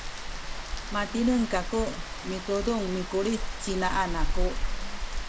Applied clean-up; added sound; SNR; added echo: none; Rain; 0 dB; none.